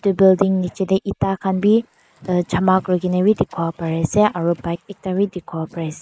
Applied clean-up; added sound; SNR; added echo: neural mask model Resemble Enhance denoiser.